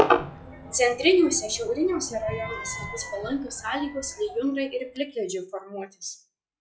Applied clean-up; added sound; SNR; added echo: classical method log-MMSE.